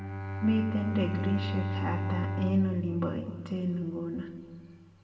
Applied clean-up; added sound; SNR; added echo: none; Bowed string instrument; 3 dB; reverberation time 1.6 s.